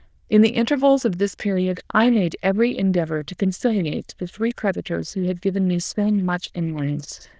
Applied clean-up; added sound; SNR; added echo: neural diffusion model UNIVERSE++.